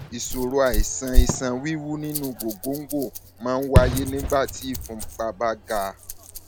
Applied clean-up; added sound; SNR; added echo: none; Rattle + Fireworks; -1 dB; none.